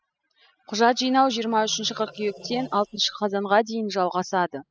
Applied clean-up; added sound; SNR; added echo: classical method spectral subtraction.